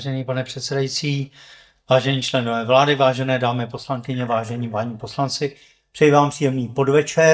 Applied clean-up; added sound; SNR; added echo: neural mask model DeepFilterNet 3.